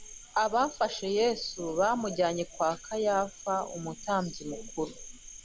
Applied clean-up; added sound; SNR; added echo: none; Cricket; 16 dB; none.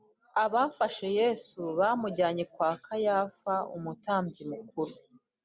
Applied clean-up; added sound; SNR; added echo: none; none; none; none.